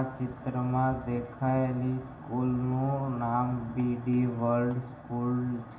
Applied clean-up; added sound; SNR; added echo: none; none; none; reverberation time 0.8 s.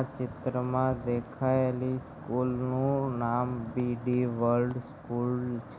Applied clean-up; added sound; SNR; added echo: none; none; none; none.